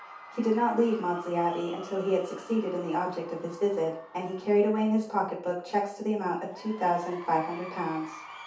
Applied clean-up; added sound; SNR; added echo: none; Crowd / Cheering; 18 dB; reverberation time 0.5 s.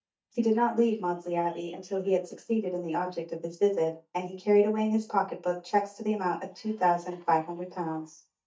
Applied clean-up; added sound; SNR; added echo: neural mask model DeepFilterNet 3.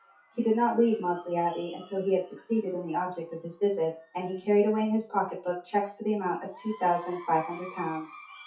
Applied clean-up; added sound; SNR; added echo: classical method WPE with log-MMSE.